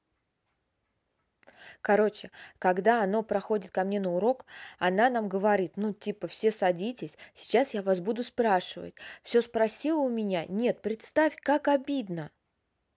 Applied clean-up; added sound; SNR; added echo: none; none; none; none.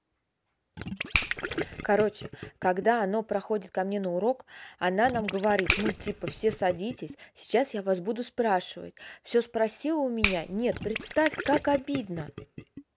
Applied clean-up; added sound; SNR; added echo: none; Gurgling + Finger snapping; 8 dB; none.